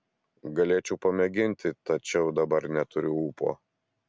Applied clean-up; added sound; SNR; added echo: none; none; none; none.